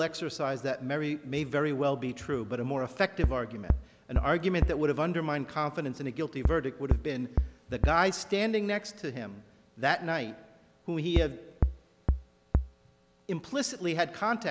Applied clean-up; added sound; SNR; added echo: none; Bass drum; -1 dB; none.